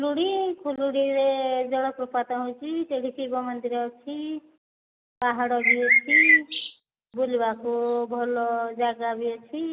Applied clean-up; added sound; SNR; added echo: none; Bird; -4 dB; none.